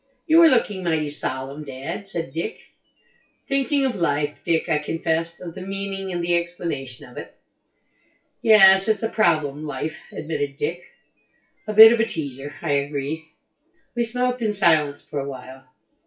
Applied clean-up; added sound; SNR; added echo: classical method WPE with log-MMSE.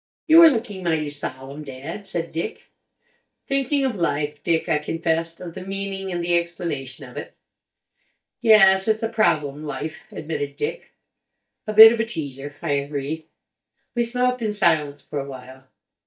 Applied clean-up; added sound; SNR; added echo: neural mask model DeepFilterNet 3.